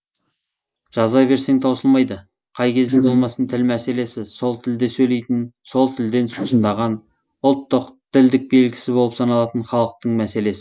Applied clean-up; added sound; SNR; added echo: neural mask model Resemble Enhance denoiser.